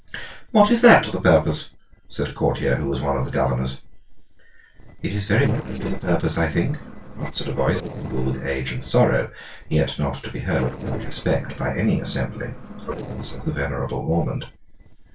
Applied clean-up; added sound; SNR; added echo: neural separator model SepFormer DNS4.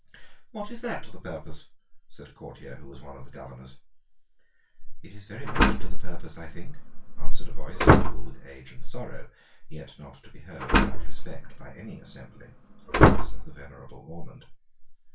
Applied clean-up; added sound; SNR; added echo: none; Slam; -5 dB; reverberation time 0.2 s.